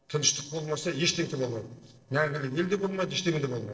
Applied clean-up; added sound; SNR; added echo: neural separator model SepFormer DNS4.